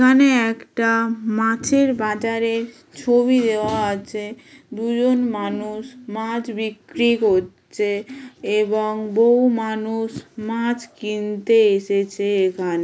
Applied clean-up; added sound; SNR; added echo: none; none; none; none.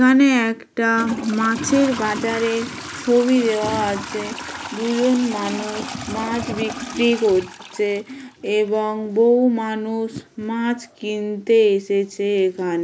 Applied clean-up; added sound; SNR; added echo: none; Trickle, dribble / Toilet flush; 14 dB; none.